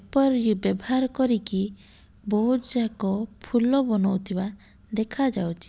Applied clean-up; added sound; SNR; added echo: none; none; none; none.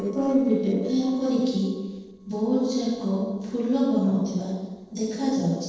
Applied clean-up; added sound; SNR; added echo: neural separator model SepFormer DNS4.